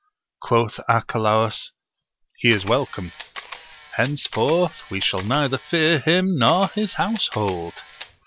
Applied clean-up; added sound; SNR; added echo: none; Camera; 14 dB; none.